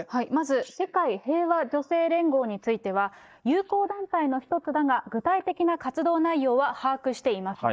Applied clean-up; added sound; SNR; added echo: neural mask model DeepFilterNet 3.